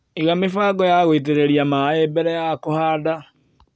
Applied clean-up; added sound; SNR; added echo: none; none; none; none.